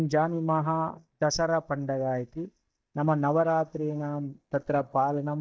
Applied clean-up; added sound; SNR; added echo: neural mask model DeepFilterNet 3.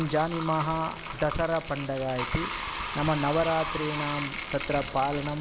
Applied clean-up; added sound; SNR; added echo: none; Bathtub (filling or washing); 5 dB; none.